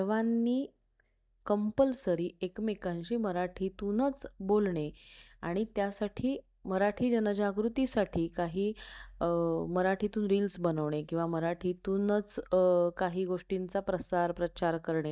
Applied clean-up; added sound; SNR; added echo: neural mask model DeepFilterNet 3.